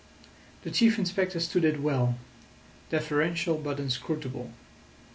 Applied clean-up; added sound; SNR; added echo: none; none; none; none.